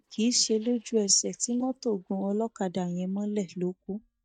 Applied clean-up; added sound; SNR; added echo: neural mask model DeepFilterNet 3.